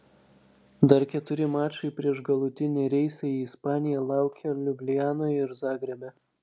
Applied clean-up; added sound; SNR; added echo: none; none; none; none.